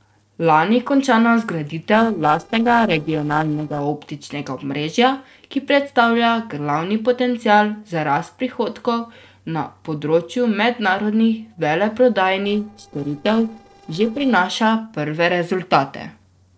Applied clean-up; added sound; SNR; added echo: neural separator model SepFormer DNS4.